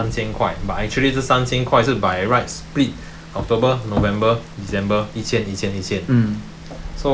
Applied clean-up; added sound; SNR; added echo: none; Rain; 15 dB; none.